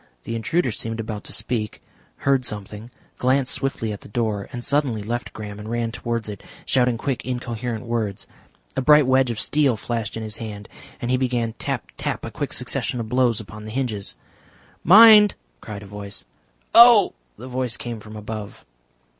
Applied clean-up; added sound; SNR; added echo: none; none; none; none.